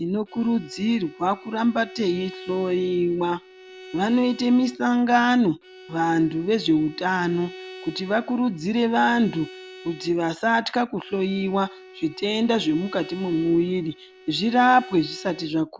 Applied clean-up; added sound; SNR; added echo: none; Bowed string instrument; 19 dB; none.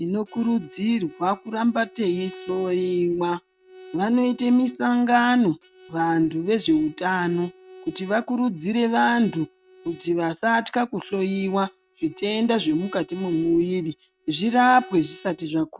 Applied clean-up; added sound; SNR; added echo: neural mask model RNNoise.